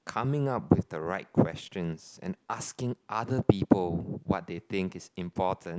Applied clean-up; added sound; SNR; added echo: none; none; none; none.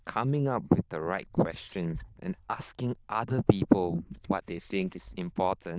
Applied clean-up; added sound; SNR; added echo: neural diffusion model UNIVERSE++.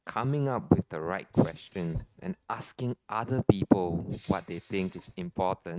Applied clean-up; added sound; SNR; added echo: neural mask model RNNoise.